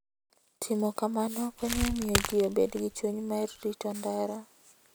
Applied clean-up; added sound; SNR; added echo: none; Crackle; 4 dB; none.